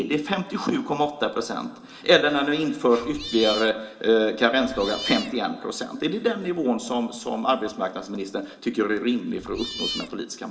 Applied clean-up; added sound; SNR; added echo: none; Cat; 9 dB; reverberation time 0.8 s.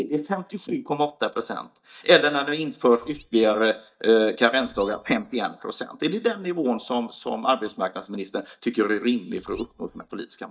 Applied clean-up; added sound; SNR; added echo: neural mask model DeepFilterNet 3.